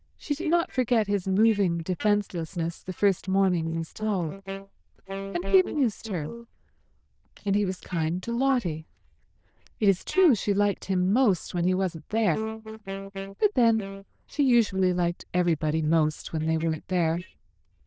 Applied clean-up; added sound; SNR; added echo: neural diffusion model UNIVERSE++.